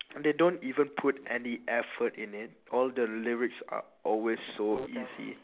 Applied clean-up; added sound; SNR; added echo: none; none; none; none.